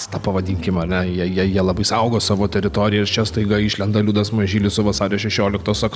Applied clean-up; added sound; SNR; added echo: none; Bowed string instrument; 14 dB; none.